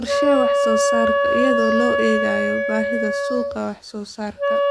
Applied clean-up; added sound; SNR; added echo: none; Wind instrument, woodwind instrument; -4 dB; none.